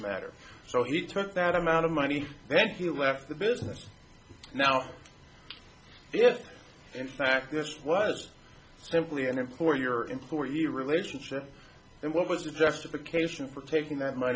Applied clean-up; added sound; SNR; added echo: none; none; none; none.